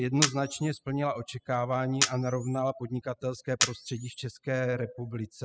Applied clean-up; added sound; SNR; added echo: classical method spectral subtraction.